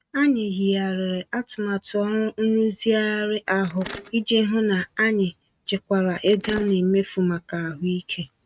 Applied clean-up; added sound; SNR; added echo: neural mask model RNNoise.